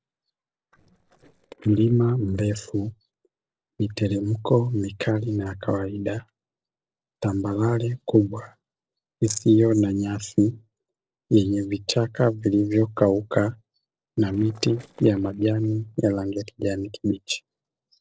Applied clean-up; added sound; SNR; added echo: neural separator model SepFormer DNS4.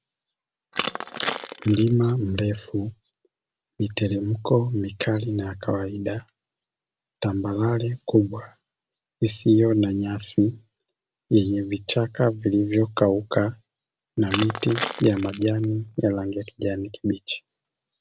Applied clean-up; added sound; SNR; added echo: none; Crushing; 7 dB; none.